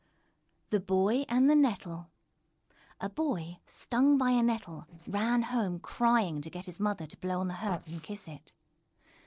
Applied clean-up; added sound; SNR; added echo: neural separator model SepFormer DNS4.